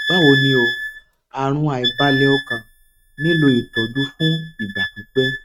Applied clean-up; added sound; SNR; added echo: neural mask model RNNoise.